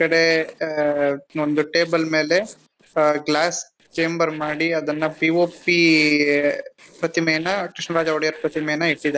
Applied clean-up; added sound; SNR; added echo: neural separator model SepFormer DNS4.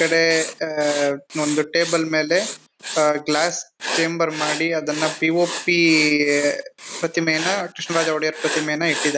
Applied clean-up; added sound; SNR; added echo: none; Writing; 10 dB; none.